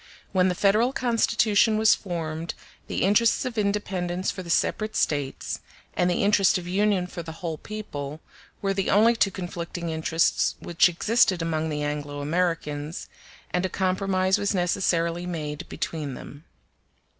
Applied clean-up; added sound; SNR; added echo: none; none; none; none.